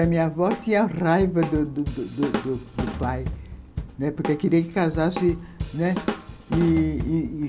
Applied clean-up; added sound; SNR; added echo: none; Drum / Drum kit; 8 dB; none.